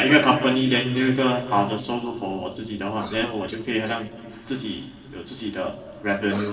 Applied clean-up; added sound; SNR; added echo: neural separator model SepFormer DNS4.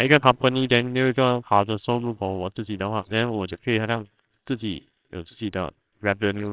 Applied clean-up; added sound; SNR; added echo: neural separator model SepFormer WHAMR!.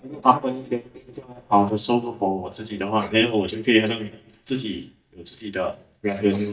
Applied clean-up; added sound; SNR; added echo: neural mask model DeepFilterNet 3.